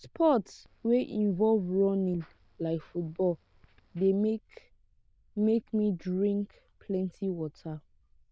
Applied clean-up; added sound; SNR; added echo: neural diffusion model UNIVERSE++.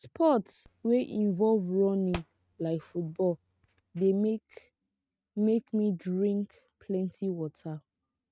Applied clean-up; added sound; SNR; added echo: neural mask model RNNoise.